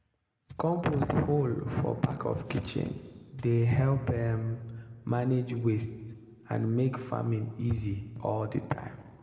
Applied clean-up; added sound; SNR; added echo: none; none; none; reverberation time 1.6 s.